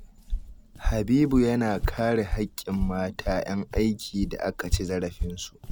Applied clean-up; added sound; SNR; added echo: none; Walk, footsteps; 5 dB; none.